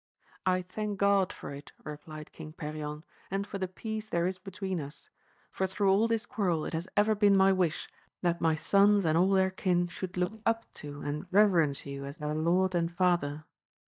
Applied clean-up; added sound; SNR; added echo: neural mask model DeepFilterNet 3.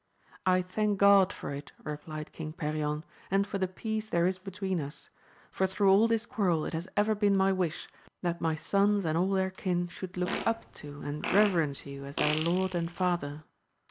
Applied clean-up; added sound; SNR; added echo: none; Fart; 9 dB; none.